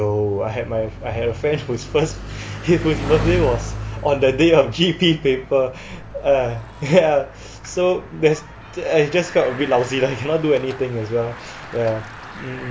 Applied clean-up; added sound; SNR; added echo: none; Bicycle; 11 dB; none.